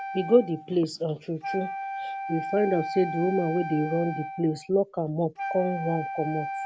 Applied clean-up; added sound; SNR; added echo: none; Wind instrument, woodwind instrument; 7 dB; none.